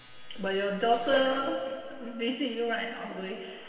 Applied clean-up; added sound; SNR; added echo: none; none; none; reverberation time 2.4 s.